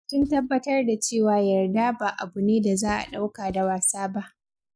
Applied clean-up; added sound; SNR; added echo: neural mask model DeepFilterNet 3.